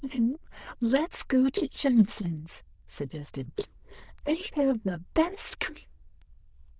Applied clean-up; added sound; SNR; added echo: neural diffusion model UNIVERSE++.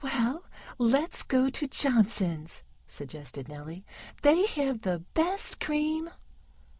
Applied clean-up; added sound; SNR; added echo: none; none; none; none.